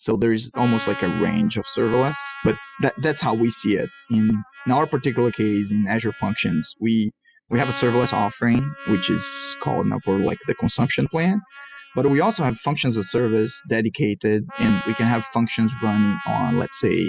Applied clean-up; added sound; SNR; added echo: classical method spectral subtraction.